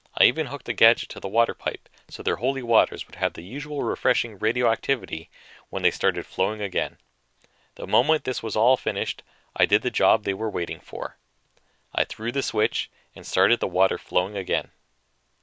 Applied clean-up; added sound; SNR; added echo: none; none; none; none.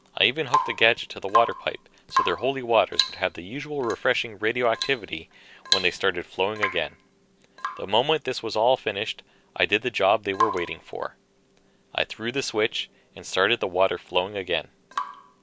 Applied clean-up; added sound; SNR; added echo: none; Drip / Water tap, faucet / Rain; 7 dB; none.